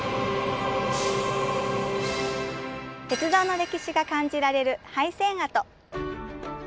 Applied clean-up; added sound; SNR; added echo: none; none; none; none.